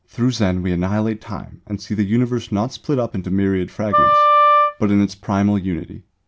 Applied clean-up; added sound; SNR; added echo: none; Wind instrument, woodwind instrument; -5 dB; none.